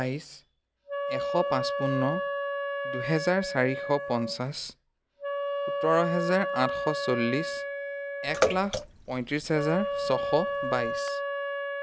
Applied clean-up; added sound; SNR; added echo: none; Bathtub (filling or washing) / Water / Splash, splatter + Wind instrument, woodwind instrument; 2 dB; none.